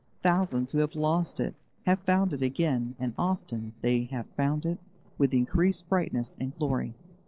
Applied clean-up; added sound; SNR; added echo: neural separator model SepFormer DNS4.